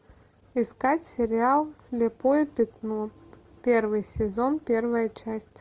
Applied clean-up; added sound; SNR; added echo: none; none; none; none.